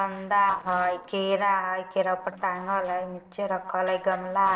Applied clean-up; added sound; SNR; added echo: neural separator model SepFormer DNS4.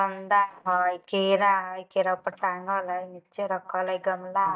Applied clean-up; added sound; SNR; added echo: neural mask model DeepFilterNet 3.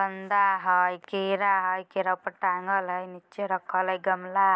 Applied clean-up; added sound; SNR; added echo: none; none; none; none.